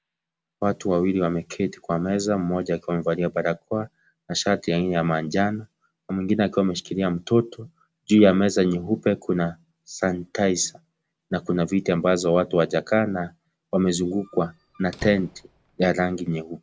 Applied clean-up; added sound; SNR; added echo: none; Squeak; 20 dB; none.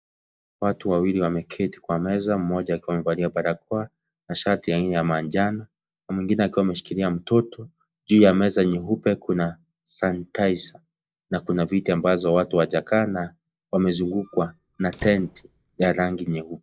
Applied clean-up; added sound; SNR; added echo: neural mask model DeepFilterNet 3.